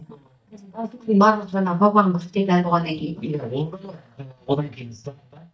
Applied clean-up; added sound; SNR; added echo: neural mask model DeepFilterNet 3.